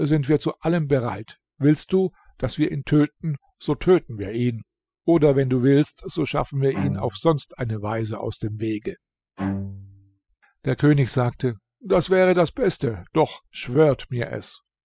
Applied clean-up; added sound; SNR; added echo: classical method spectral subtraction.